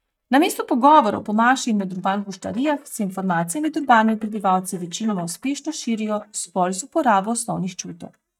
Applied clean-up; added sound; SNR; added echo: neural mask model DeepFilterNet 3.